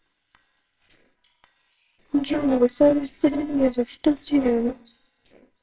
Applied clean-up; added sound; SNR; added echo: neural separator model SepFormer WHAMR!.